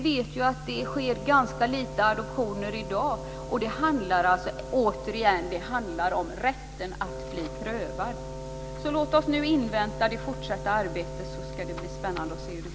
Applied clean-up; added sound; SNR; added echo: none; Wind instrument, woodwind instrument; 12 dB; none.